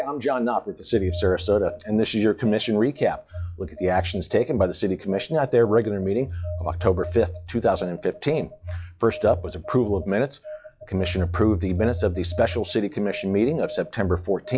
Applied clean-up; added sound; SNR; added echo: classical method log-MMSE.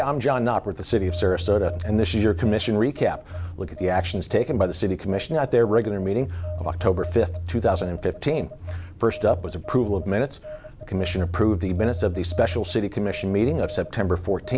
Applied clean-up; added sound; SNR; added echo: none; Telephone; 9 dB; none.